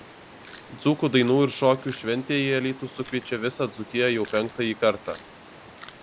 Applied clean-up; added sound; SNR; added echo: none; Chewing, mastication + Water; 18 dB; none.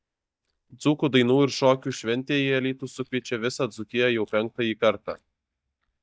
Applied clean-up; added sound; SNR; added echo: neural mask model DeepFilterNet 3.